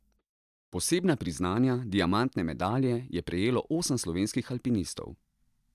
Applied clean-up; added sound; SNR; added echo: neural mask model DeepFilterNet 3.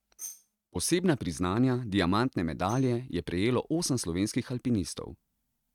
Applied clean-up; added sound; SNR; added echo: neural mask model RNNoise.